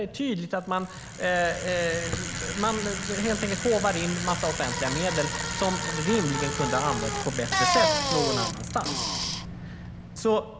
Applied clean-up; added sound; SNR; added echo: none; Bicycle; 2 dB; none.